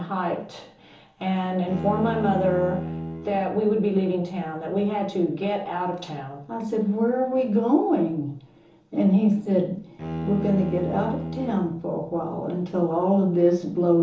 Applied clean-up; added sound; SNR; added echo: none; Bowed string instrument; 9 dB; reverberation time 1.2 s.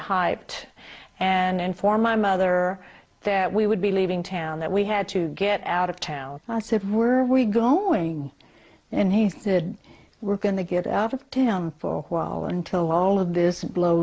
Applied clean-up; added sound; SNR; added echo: none; none; none; none.